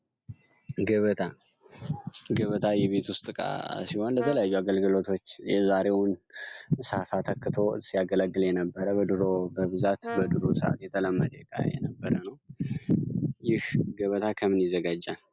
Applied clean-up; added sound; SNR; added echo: none; Brass instrument; 14 dB; none.